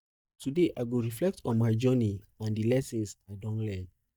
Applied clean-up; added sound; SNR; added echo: neural mask model DeepFilterNet 3.